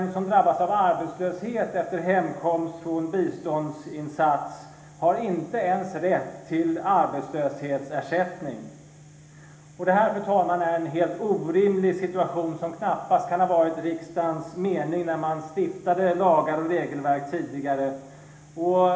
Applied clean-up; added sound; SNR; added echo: none; none; none; reverberation time 1.0 s.